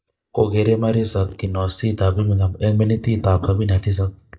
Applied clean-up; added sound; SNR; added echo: neural mask model DeepFilterNet 3.